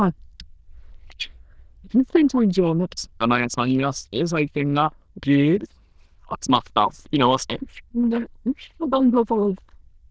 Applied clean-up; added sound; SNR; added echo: neural diffusion model UNIVERSE++.